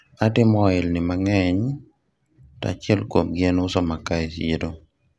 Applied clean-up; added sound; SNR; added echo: none; none; none; none.